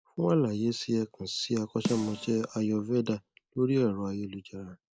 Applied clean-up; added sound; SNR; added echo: none; Snare drum; 11 dB; none.